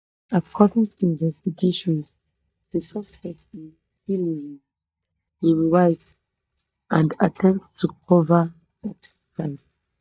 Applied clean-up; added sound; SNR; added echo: neural mask model DeepFilterNet 3.